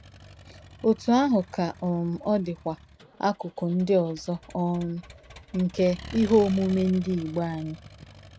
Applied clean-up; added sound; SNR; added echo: none; Accelerating, revving, vroom; 19 dB; none.